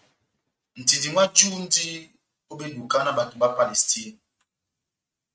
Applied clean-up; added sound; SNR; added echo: neural mask model RNNoise.